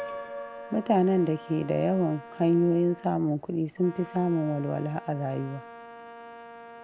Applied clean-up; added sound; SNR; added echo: none; Piano + Brass instrument; 16 dB; none.